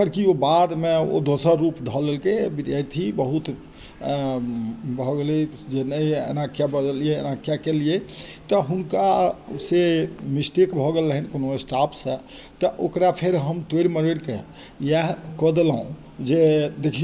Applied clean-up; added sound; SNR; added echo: none; none; none; none.